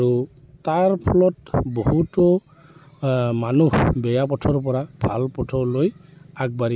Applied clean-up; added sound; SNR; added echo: none; none; none; none.